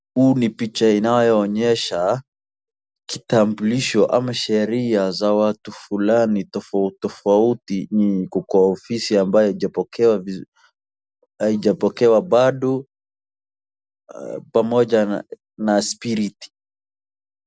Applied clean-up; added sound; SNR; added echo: none; none; none; none.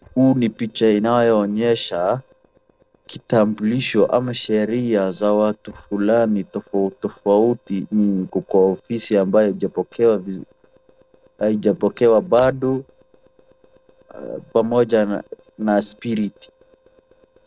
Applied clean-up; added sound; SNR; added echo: neural separator model SepFormer DNS4.